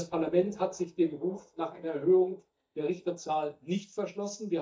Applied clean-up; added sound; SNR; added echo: neural mask model DeepFilterNet 3.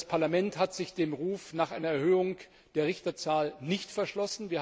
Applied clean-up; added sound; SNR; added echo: none; none; none; none.